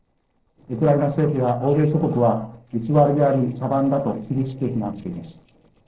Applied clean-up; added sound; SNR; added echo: neural separator model SepFormer DNS4.